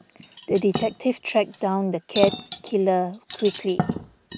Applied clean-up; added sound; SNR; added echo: none; Cutlery, silverware; 8 dB; none.